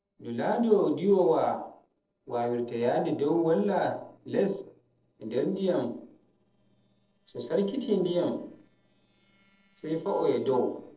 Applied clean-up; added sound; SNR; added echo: neural separator model SepFormer DNS4.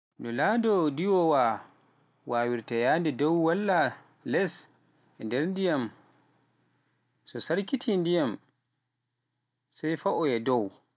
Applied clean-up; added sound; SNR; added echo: none; none; none; none.